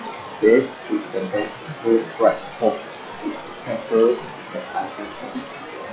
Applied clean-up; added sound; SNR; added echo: classical method log-MMSE.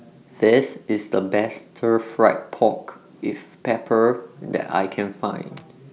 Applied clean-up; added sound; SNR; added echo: none; none; none; none.